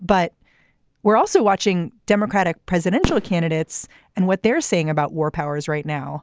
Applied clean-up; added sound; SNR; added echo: none; Fireworks; 15 dB; none.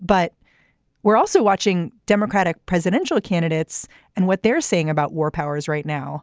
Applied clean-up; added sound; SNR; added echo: none; none; none; none.